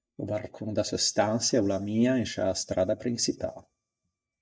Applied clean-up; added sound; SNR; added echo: neural mask model DeepFilterNet 3.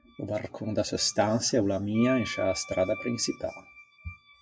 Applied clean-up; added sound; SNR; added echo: classical method WPE with log-MMSE.